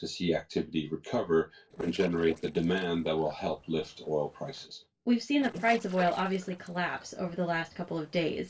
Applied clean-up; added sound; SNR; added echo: neural separator model SepFormer DNS4.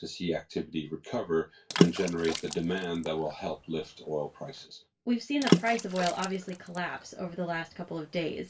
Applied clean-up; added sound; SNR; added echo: none; Water / Splash, splatter; 1 dB; reverberation time 0.2 s.